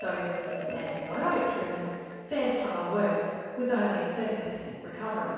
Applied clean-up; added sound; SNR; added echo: none; Marimba, xylophone; 13 dB; reverberation time 1.9 s.